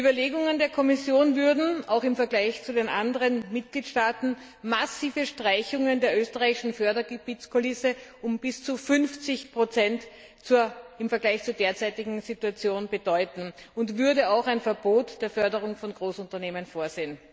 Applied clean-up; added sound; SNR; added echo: none; none; none; none.